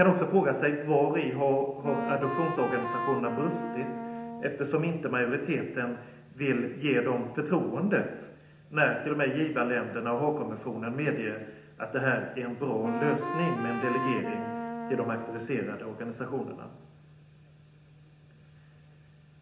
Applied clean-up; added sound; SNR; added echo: none; Wind instrument, woodwind instrument; 4 dB; reverberation time 0.8 s.